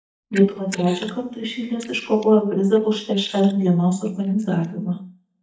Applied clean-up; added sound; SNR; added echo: neural mask model DeepFilterNet 3.